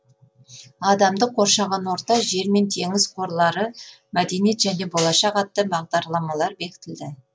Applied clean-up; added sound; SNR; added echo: none; none; none; none.